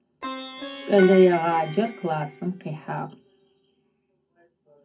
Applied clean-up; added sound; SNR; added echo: none; Plucked string instrument; 14 dB; reverberation time 0.3 s.